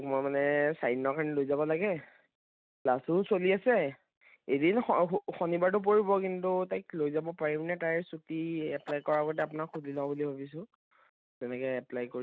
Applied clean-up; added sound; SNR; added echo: neural mask model RNNoise.